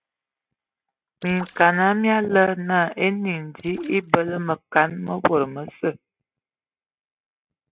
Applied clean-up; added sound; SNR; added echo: neural mask model RNNoise.